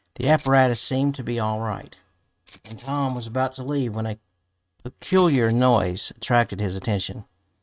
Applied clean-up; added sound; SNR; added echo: neural mask model RNNoise.